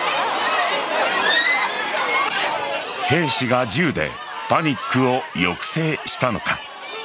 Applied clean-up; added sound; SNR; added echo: none; none; none; none.